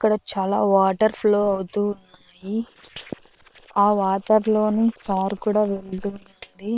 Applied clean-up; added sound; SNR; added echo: neural separator model SepFormer WHAM!.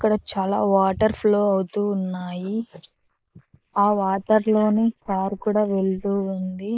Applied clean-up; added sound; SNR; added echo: neural mask model Resemble Enhance denoiser.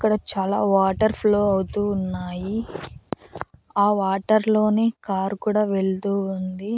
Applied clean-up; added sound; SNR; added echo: none; none; none; none.